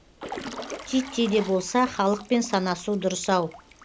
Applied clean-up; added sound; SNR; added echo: none; Drip / Trickle, dribble / Water / Splash, splatter; 15 dB; none.